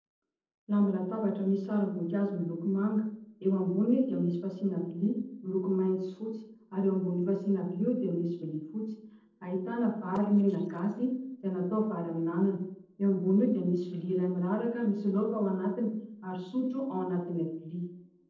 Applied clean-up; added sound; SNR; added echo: neural separator model SepFormer DNS4.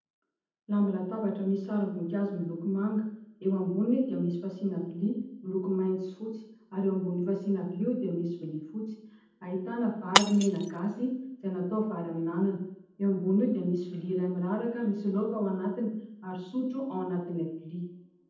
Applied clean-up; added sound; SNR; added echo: none; Shatter; 3 dB; reverberation time 0.8 s.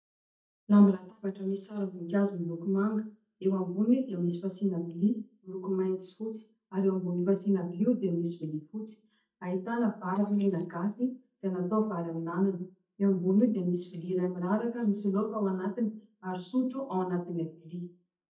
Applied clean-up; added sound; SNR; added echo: neural mask model DeepFilterNet 3.